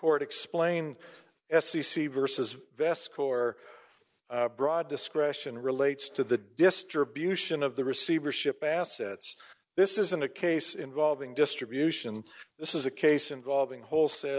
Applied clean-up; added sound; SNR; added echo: none; none; none; none.